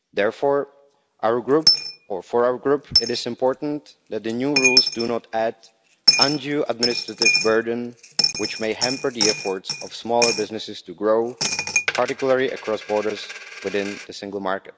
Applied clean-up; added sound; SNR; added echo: none; Coin (dropping); 2 dB; none.